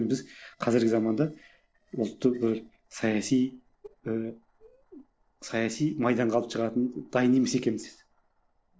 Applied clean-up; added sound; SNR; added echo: neural separator model SepFormer DNS4.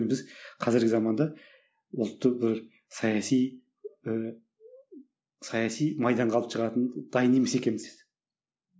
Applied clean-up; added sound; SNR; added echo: none; none; none; none.